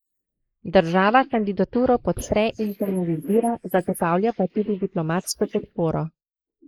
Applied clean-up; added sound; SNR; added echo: neural mask model Resemble Enhance denoiser.